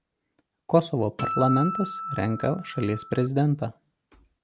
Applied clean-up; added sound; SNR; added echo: none; Acoustic guitar; 6 dB; none.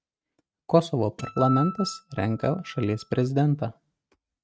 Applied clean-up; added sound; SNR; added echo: neural mask model RNNoise.